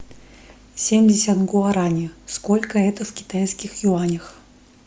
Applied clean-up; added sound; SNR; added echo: none; none; none; none.